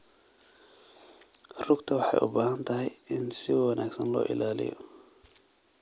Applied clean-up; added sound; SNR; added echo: none; none; none; none.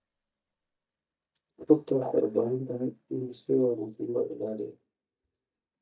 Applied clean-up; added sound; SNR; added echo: neural mask model DeepFilterNet 3.